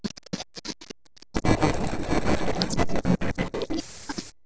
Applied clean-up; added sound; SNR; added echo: neural separator model SepFormer DNS4.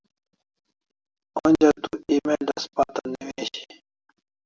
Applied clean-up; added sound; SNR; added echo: none; none; none; none.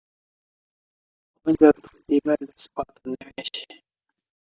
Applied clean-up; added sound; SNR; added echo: neural mask model DeepFilterNet 3.